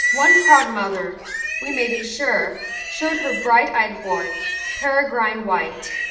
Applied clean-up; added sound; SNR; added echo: none; Livestock, farm animals, working animals; 3 dB; reverberation time 0.9 s.